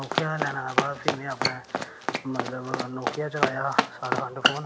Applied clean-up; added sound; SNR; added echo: none; Run; -3 dB; none.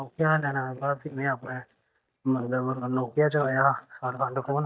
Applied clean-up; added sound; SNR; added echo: neural mask model DeepFilterNet 3.